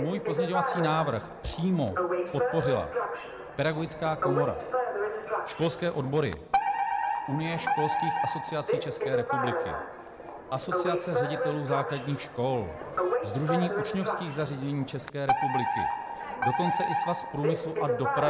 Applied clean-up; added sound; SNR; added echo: none; Alarm; -1 dB; none.